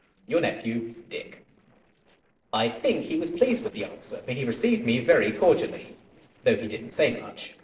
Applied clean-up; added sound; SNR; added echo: neural separator model SepFormer DNS4.